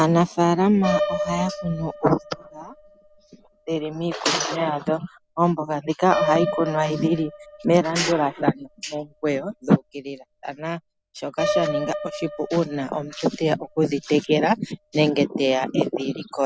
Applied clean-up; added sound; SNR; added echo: none; Piano; 9 dB; none.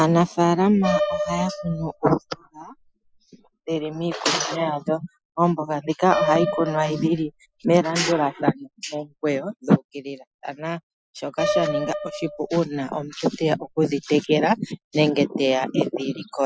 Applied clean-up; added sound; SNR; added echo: classical method Wiener filter.